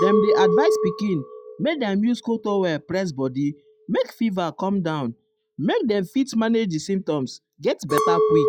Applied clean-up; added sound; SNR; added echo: classical method log-MMSE.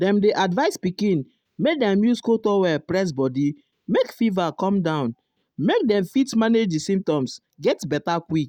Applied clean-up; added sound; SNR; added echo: none; none; none; none.